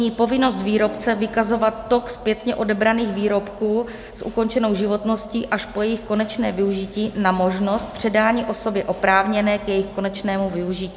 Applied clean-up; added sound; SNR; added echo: none; none; none; none.